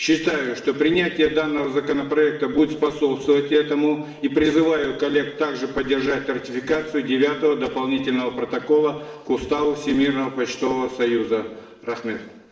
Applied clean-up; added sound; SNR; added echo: none; none; none; reverberation time 0.8 s.